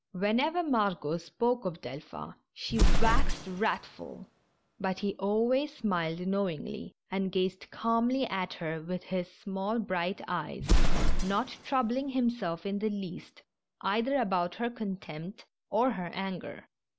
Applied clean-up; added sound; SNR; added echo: none; Explosion; 0 dB; none.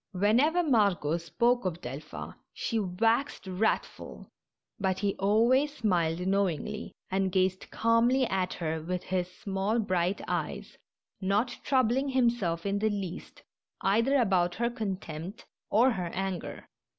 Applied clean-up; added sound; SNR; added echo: none; none; none; none.